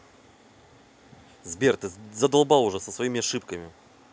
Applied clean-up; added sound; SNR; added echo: none; none; none; none.